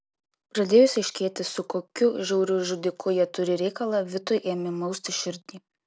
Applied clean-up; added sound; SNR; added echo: none; none; none; none.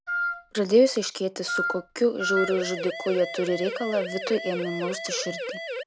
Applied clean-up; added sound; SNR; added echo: none; Wind instrument, woodwind instrument + Siren; 5 dB; none.